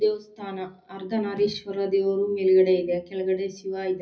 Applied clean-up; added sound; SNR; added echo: none; none; none; reverberation time 0.4 s.